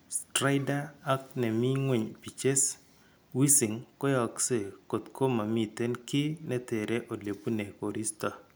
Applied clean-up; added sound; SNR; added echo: none; none; none; none.